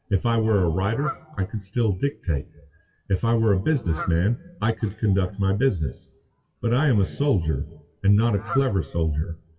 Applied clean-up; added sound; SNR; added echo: classical method WPE with log-MMSE.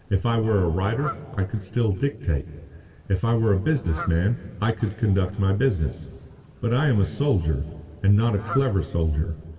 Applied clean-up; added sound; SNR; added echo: none; Fowl; 19 dB; reverberation time 1.8 s.